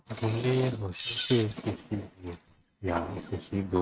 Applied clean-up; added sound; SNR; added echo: neural mask model RNNoise.